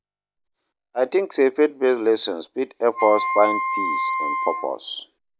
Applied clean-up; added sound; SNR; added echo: none; Wind instrument, woodwind instrument; 3 dB; none.